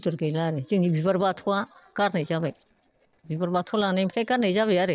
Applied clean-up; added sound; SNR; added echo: neural separator model SepFormer DNS4.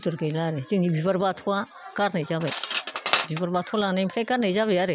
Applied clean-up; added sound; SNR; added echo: none; Cutlery, silverware; 8 dB; none.